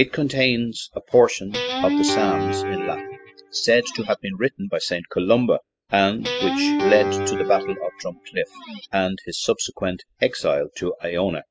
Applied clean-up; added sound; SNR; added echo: classical method spectral subtraction.